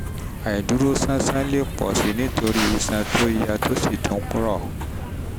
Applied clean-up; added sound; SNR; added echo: none; Walk, footsteps; 4 dB; none.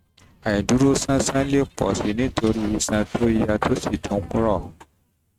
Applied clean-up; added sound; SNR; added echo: neural mask model RNNoise.